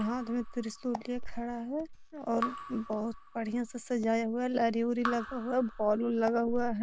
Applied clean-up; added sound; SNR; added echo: none; Raindrop / Drip + Walk, footsteps; 10 dB; none.